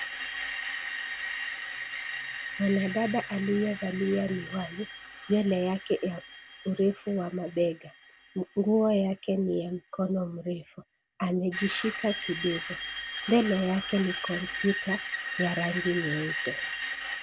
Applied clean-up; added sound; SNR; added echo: none; Screech; 7 dB; none.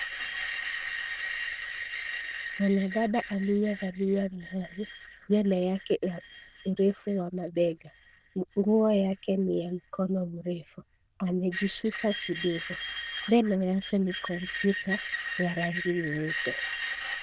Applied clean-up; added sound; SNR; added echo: neural diffusion model UNIVERSE++.